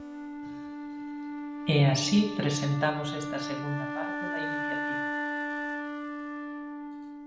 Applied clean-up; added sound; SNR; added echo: none; Wind instrument, woodwind instrument; 3 dB; none.